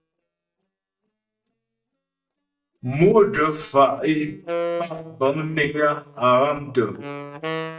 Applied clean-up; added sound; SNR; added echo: neural mask model DeepFilterNet 3.